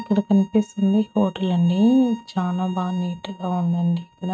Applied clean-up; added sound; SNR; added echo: neural mask model RNNoise.